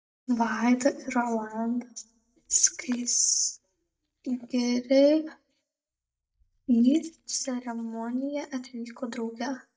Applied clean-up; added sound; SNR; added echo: neural mask model DeepFilterNet 3.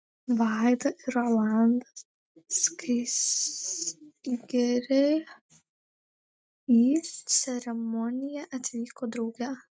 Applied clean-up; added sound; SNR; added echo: none; none; none; none.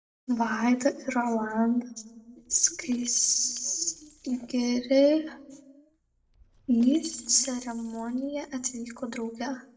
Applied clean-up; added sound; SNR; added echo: neural separator model SepFormer DNS4.